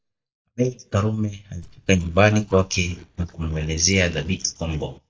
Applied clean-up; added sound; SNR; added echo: neural mask model DeepFilterNet 3.